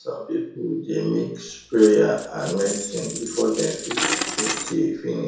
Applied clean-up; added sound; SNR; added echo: none; Coin (dropping); 6 dB; reverberation time 0.6 s.